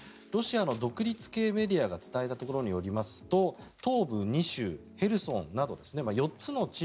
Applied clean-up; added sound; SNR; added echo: none; none; none; none.